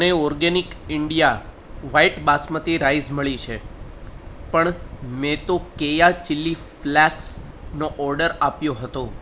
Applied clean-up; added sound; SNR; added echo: none; none; none; none.